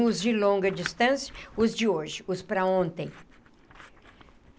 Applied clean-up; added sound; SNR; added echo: none; Scissors; 20 dB; none.